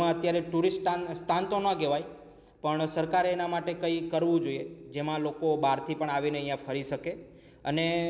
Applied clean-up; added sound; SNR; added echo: none; none; none; none.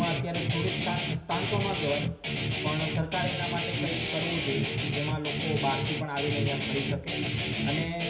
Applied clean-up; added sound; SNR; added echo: none; Guitar; -2 dB; reverberation time 0.4 s.